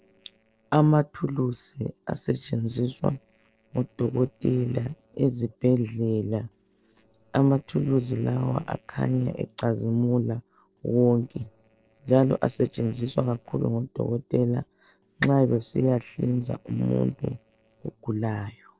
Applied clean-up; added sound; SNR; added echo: neural separator model SepFormer DNS4.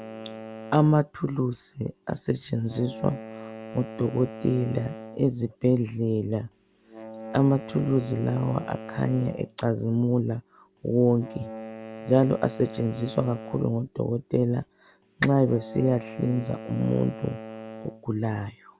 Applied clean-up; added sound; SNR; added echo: none; Wind instrument, woodwind instrument; 15 dB; none.